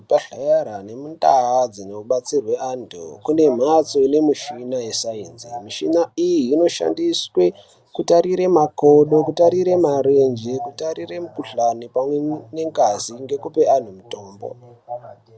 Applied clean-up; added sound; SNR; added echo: none; none; none; none.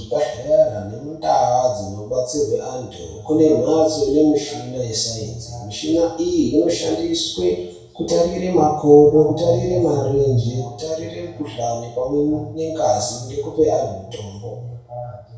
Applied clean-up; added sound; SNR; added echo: none; none; none; reverberation time 0.6 s.